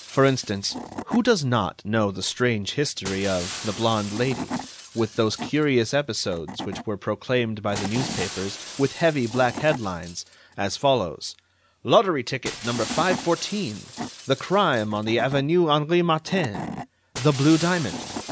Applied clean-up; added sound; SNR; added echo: none; Wood / Tools + Shatter; 12 dB; none.